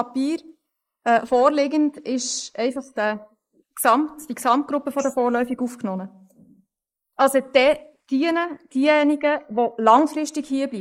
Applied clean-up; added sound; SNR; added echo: neural mask model Resemble Enhance denoiser.